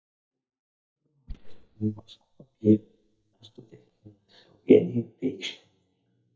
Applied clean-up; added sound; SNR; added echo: neural mask model DeepFilterNet 3.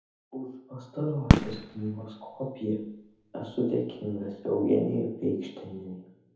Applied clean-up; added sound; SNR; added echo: none; Fireworks; -1 dB; reverberation time 0.7 s.